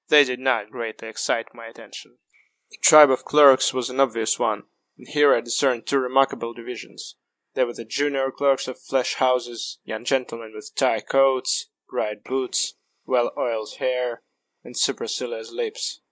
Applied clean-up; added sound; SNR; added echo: neural mask model Resemble Enhance denoiser.